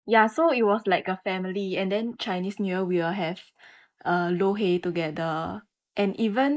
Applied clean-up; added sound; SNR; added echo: neural mask model Resemble Enhance denoiser.